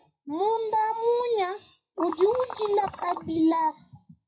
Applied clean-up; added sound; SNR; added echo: classical method WPE with log-MMSE.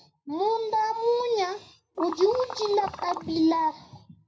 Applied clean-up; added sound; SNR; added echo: none; Liquid; 11 dB; reverberation time 0.3 s.